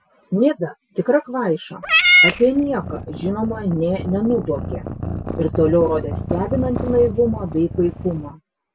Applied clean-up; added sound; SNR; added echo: none; Meow / Purr; 3 dB; none.